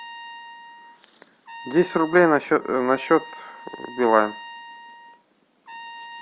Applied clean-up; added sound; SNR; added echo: none; Trumpet; 17 dB; none.